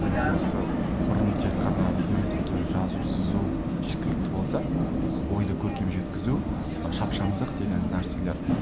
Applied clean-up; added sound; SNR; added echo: none; Vehicle; -3 dB; none.